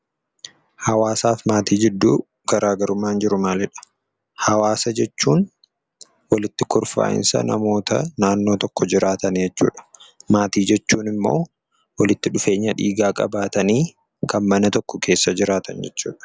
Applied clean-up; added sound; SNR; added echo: none; none; none; none.